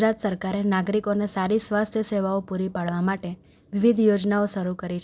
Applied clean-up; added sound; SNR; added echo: none; none; none; none.